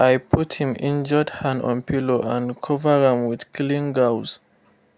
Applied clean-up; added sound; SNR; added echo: none; none; none; none.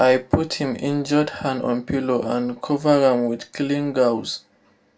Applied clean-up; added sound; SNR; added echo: none; none; none; reverberation time 0.2 s.